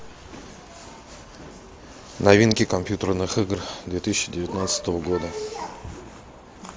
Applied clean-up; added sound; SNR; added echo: none; none; none; none.